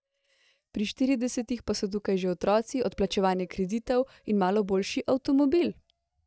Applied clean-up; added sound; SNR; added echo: neural mask model DeepFilterNet 3.